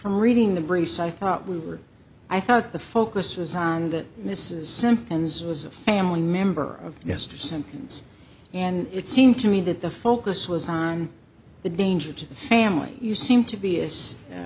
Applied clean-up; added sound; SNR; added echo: none; none; none; none.